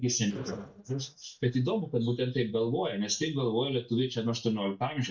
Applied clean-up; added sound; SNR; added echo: neural mask model DeepFilterNet 3.